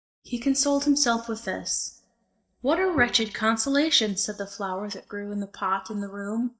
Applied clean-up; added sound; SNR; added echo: neural mask model DeepFilterNet 3.